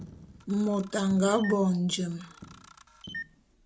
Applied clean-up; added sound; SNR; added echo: none; Coin (dropping) + Camera; 16 dB; none.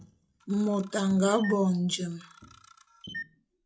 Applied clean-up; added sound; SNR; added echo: classical method log-MMSE.